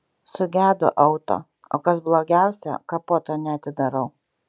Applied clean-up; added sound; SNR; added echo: none; none; none; none.